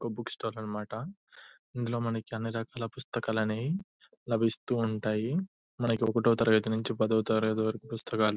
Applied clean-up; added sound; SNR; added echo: none; none; none; none.